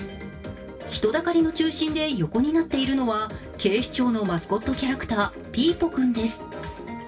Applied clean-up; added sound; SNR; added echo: none; none; none; reverberation time 0.1 s.